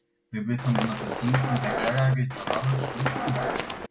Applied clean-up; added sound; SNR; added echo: none; Run; 3 dB; none.